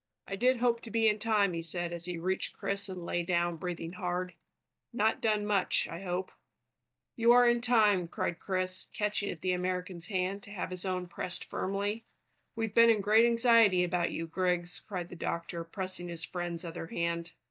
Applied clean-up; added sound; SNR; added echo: neural mask model DeepFilterNet 3.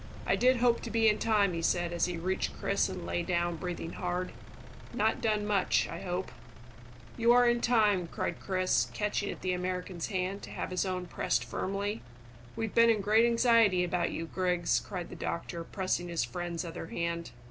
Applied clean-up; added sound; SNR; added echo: none; Engine; 14 dB; none.